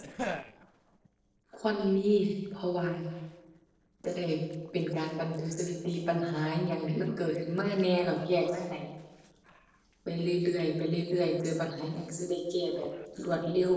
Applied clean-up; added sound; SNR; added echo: neural separator model SepFormer DNS4.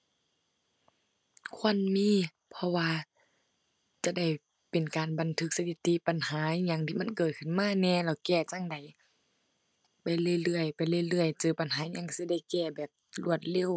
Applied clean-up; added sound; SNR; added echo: none; none; none; none.